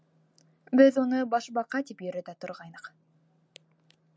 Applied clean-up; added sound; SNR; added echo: none; none; none; none.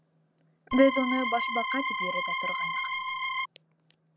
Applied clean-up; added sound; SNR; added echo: none; Organ; 0 dB; none.